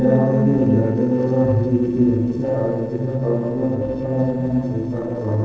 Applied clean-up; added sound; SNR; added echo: neural separator model SepFormer DNS4.